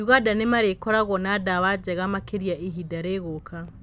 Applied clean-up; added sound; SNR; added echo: none; none; none; none.